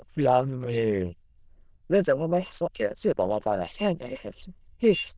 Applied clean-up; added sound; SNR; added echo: neural diffusion model UNIVERSE++.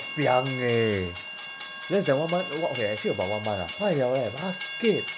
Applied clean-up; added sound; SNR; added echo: none; Train; 9 dB; none.